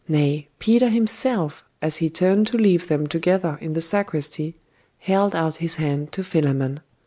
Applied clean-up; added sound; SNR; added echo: none; none; none; none.